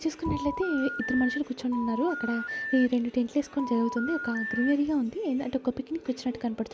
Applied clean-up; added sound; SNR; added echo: none; Telephone; 7 dB; none.